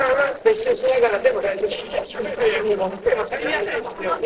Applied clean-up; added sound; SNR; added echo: neural separator model SepFormer DNS4.